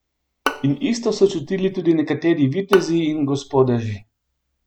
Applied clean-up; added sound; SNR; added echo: none; Bowed string instrument; 11 dB; none.